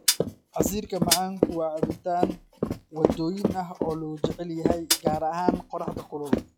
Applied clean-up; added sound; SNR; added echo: classical method log-MMSE.